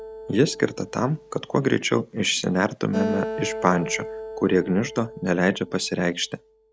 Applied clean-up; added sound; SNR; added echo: none; Acoustic guitar; 10 dB; none.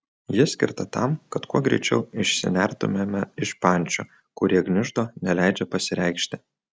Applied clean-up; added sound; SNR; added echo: none; none; none; none.